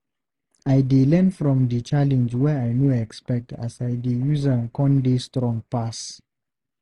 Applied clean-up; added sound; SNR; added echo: none; none; none; none.